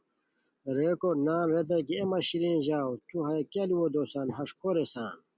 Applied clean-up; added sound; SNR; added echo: none; none; none; none.